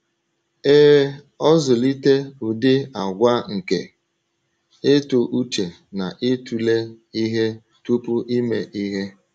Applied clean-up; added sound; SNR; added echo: none; none; none; none.